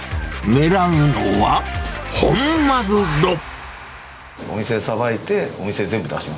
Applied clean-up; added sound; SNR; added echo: none; none; none; none.